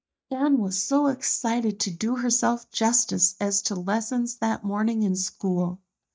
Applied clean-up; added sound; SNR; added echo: neural mask model DeepFilterNet 3.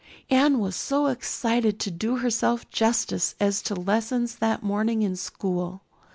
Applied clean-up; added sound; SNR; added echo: none; none; none; none.